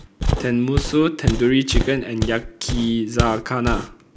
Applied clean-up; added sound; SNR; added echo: none; Walk, footsteps; 3 dB; none.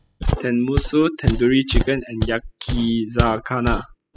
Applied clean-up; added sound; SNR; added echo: classical method spectral subtraction.